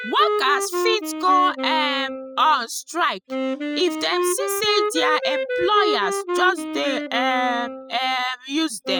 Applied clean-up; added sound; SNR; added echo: classical method spectral subtraction.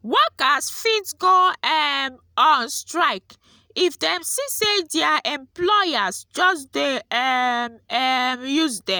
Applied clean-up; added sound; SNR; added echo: none; none; none; none.